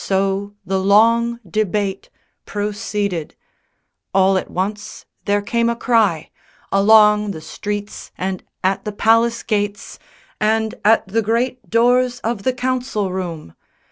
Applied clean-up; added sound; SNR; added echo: none; none; none; none.